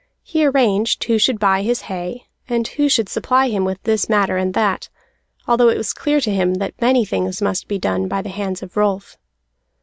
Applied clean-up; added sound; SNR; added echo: none; none; none; none.